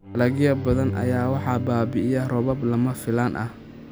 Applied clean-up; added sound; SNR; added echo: none; Bowed string instrument; 10 dB; none.